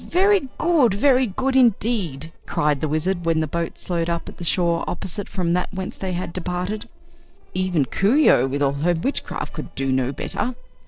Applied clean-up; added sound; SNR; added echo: neural separator model SepFormer DNS4.